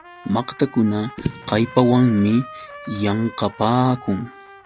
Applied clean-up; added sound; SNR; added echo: none; Trumpet + Fireworks / Boom; 16 dB; none.